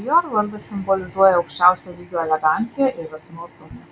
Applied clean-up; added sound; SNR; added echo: none; none; none; none.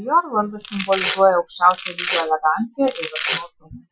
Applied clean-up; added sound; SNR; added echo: classical method Wiener filter.